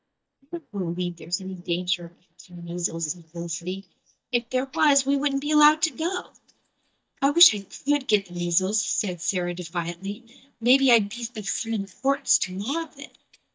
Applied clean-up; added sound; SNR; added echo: neural mask model DeepFilterNet 3.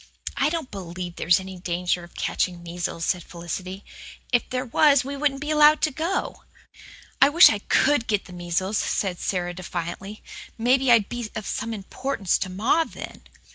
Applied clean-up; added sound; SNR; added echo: none; none; none; none.